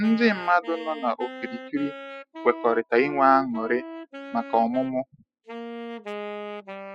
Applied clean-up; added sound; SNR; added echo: classical method spectral subtraction.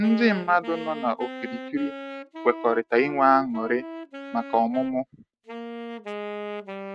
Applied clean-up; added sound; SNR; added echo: neural mask model RNNoise.